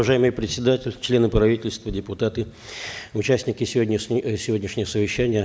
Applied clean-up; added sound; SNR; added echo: none; none; none; none.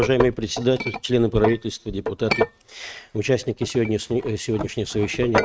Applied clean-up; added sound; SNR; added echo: neural mask model RNNoise.